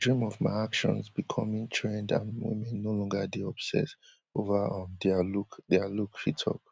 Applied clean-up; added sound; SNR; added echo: none; none; none; none.